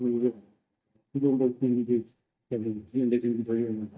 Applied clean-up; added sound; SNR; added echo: neural mask model DeepFilterNet 3.